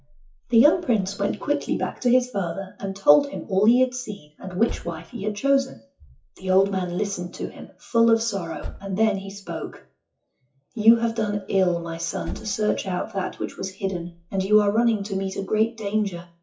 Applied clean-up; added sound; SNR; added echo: classical method WPE with log-MMSE.